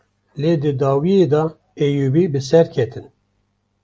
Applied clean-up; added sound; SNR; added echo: none; none; none; none.